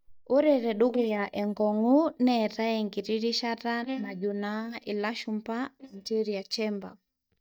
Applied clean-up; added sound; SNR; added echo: neural mask model DeepFilterNet 3.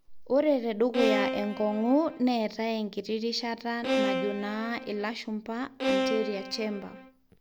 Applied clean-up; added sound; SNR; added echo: none; Bowed string instrument; 3 dB; none.